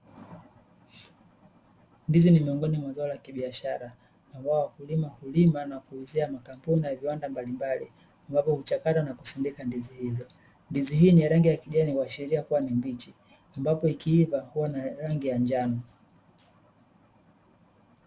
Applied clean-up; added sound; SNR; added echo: none; none; none; none.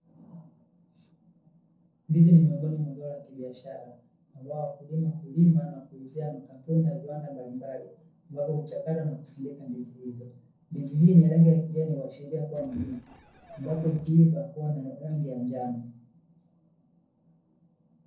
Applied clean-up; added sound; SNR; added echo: neural separator model SepFormer DNS4.